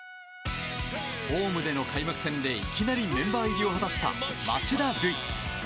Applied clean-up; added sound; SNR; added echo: none; Trumpet; 17 dB; none.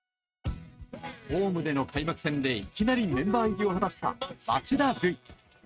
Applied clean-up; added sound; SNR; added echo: neural mask model RNNoise.